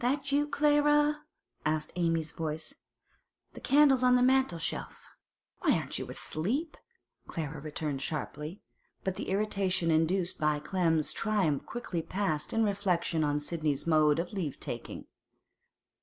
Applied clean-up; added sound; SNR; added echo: none; none; none; none.